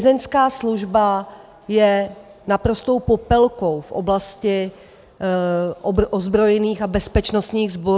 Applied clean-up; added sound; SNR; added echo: none; none; none; none.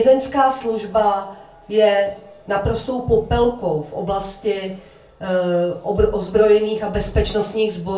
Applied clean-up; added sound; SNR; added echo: none; none; none; reverberation time 0.3 s.